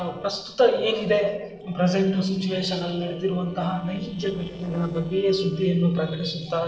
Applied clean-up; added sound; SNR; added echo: neural separator model SepFormer DNS4.